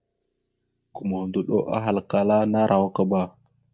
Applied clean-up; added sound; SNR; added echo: neural mask model DeepFilterNet 3.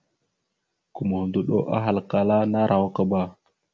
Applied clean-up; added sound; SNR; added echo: none; none; none; none.